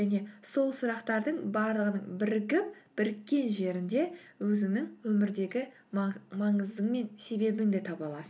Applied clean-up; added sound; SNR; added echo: none; none; none; none.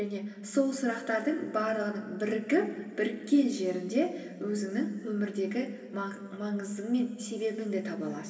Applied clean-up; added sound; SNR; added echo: none; none; none; reverberation time 2.3 s.